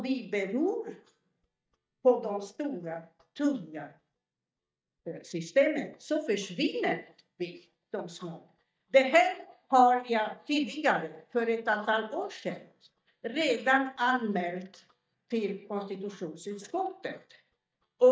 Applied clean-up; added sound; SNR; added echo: neural mask model DeepFilterNet 3.